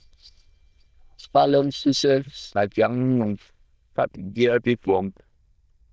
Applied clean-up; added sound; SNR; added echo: neural diffusion model UNIVERSE++.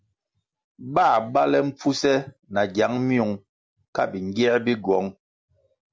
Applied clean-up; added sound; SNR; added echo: none; none; none; none.